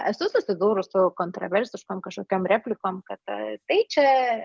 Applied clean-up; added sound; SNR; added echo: none; none; none; none.